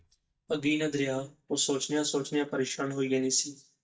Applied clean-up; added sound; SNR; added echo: neural mask model DeepFilterNet 3.